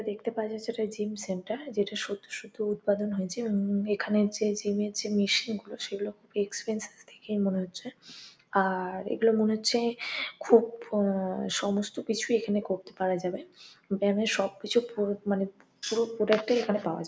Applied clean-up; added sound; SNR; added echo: none; none; none; none.